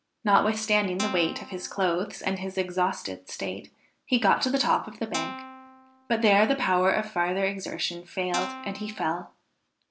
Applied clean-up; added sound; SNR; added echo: none; Guitar; 10 dB; none.